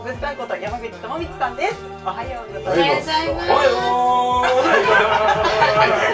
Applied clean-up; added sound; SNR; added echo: none; none; none; reverberation time 0.2 s.